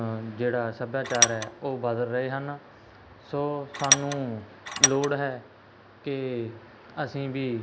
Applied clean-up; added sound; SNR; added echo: none; Tools; -4 dB; none.